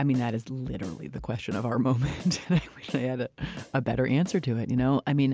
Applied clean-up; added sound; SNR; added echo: none; Drum kit; 19 dB; none.